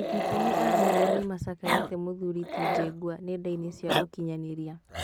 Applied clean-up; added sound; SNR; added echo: none; Growling; -3 dB; none.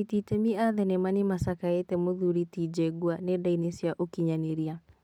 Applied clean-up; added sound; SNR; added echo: none; none; none; none.